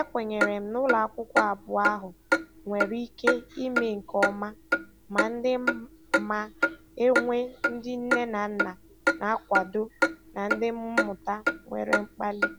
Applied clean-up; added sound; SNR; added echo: none; Clock; 0 dB; none.